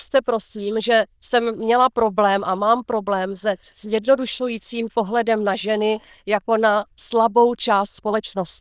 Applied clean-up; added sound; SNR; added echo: neural diffusion model UNIVERSE++.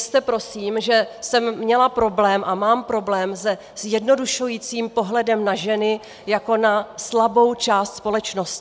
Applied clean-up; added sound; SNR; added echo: none; none; none; none.